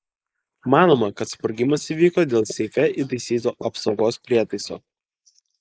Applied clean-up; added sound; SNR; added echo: neural mask model Resemble Enhance denoiser.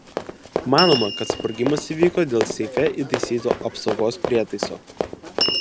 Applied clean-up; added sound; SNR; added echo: none; Door / Bell + Run; 4 dB; none.